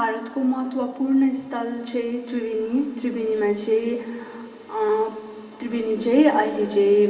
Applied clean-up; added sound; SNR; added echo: none; none; none; reverberation time 2.4 s.